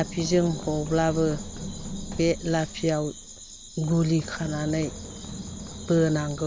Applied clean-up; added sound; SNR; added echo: none; Run; 11 dB; none.